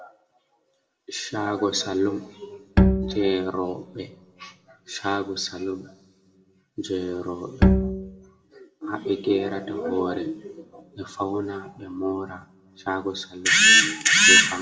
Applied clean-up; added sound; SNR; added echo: none; Bowed string instrument; -3 dB; reverberation time 0.9 s.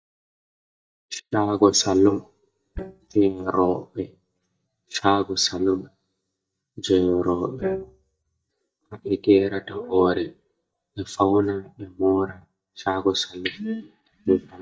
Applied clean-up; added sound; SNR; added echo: neural mask model DeepFilterNet 3.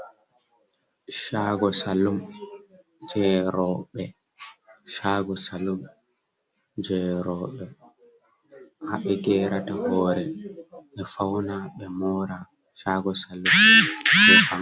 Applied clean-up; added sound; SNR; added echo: none; none; none; none.